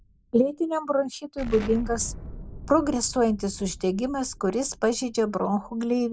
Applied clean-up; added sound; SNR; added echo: none; Explosion; 15 dB; none.